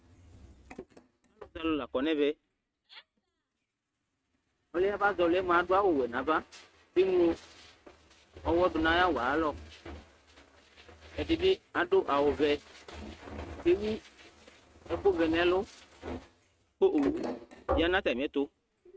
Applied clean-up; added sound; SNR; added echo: neural mask model RNNoise.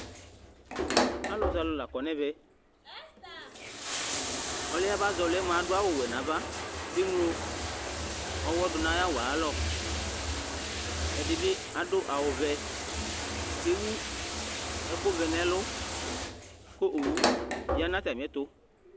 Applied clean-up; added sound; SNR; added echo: none; Bathtub (filling or washing); 1 dB; none.